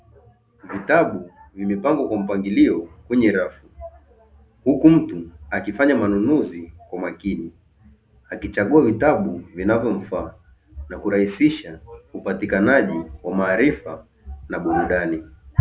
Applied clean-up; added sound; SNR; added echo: none; none; none; none.